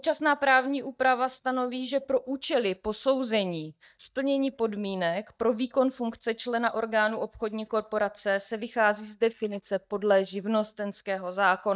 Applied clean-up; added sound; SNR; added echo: neural mask model DeepFilterNet 3.